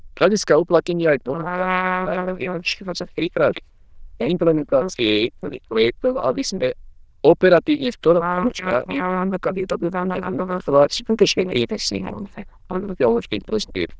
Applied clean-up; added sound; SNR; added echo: neural diffusion model UNIVERSE++.